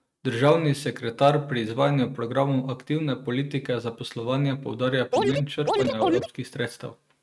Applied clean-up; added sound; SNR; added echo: neural mask model RNNoise.